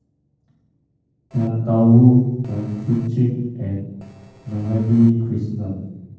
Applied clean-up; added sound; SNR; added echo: neural separator model SepFormer DNS4.